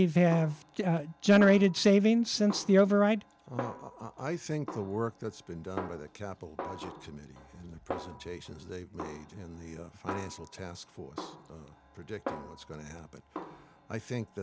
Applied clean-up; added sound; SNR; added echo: none; Snare drum; 15 dB; none.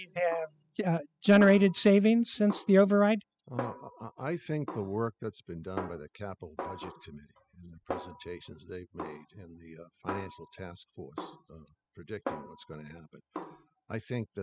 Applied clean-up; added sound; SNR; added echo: classical method spectral subtraction.